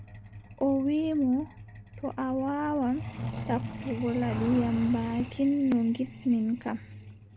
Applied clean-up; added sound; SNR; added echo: none; Truck; 10 dB; none.